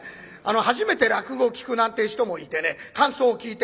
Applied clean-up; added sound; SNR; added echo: none; none; none; none.